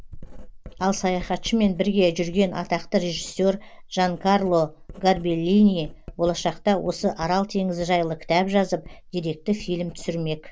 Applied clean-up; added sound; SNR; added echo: none; Writing; 16 dB; none.